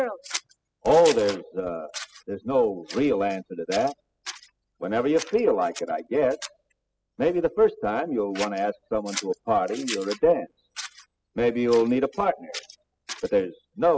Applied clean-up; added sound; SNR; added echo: classical method spectral subtraction.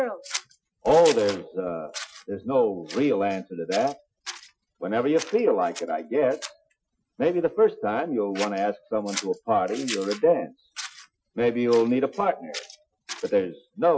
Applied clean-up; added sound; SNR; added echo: classical method Wiener filter.